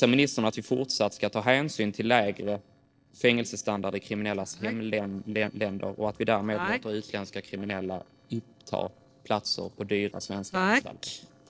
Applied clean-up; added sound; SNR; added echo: neural separator model SepFormer DNS4.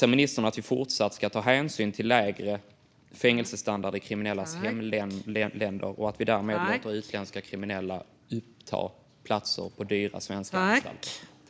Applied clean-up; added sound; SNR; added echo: none; none; none; none.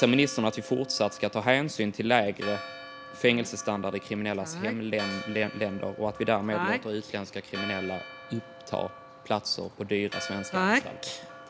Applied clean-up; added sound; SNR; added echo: none; Church bell; 14 dB; none.